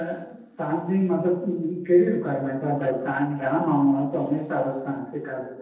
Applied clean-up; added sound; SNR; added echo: neural separator model SepFormer DNS4.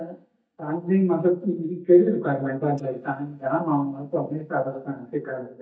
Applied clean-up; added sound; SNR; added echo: neural mask model DeepFilterNet 3.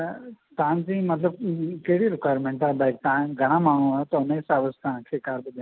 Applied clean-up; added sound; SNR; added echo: none; none; none; none.